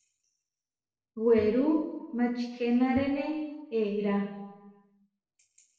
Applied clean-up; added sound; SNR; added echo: neural separator model SepFormer DNS4.